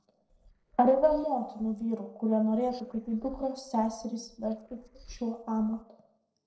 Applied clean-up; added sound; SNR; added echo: neural separator model SepFormer DNS4.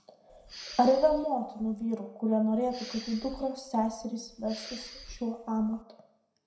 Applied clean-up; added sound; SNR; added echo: none; Respiratory sounds; 16 dB; reverberation time 0.6 s.